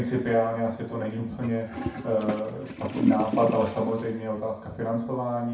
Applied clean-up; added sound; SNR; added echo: none; Toilet flush; 3 dB; reverberation time 0.6 s.